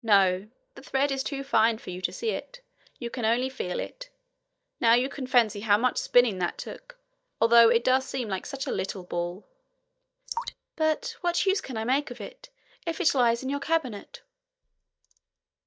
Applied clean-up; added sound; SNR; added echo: neural mask model DeepFilterNet 3.